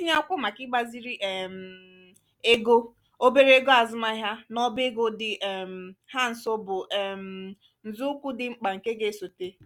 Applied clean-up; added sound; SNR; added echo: none; none; none; none.